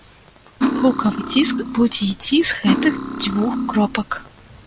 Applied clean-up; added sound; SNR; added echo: none; Cutlery, silverware; 4 dB; none.